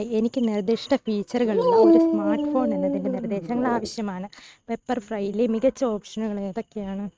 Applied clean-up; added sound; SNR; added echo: neural mask model RNNoise.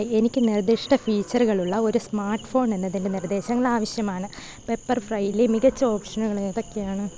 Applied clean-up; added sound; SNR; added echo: none; none; none; none.